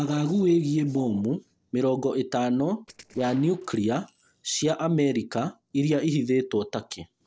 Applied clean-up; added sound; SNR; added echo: neural separator model SepFormer DNS4.